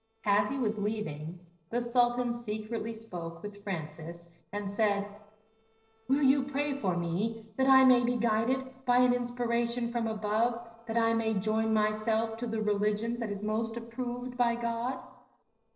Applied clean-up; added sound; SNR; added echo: neural separator model SepFormer DNS4.